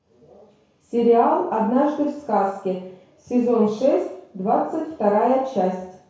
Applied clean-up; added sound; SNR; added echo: none; none; none; reverberation time 0.6 s.